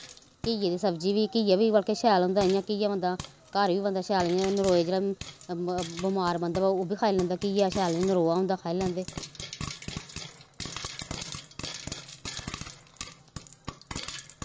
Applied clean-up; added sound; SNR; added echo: none; Frying (food); 13 dB; none.